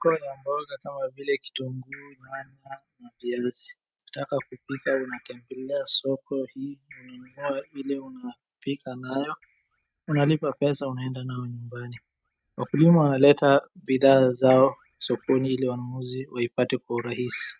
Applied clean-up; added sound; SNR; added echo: neural mask model RNNoise.